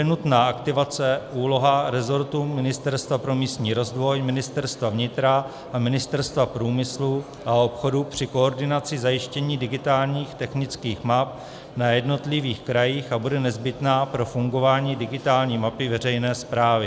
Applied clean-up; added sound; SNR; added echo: none; none; none; none.